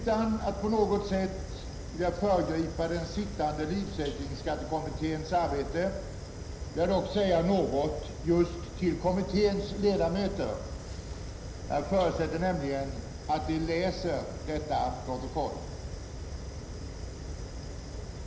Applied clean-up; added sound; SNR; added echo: none; Fire; 8 dB; reverberation time 0.9 s.